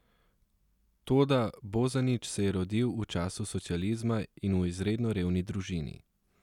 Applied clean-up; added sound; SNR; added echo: none; none; none; none.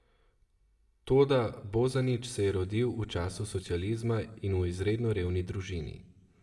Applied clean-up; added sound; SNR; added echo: none; none; none; reverberation time 0.9 s.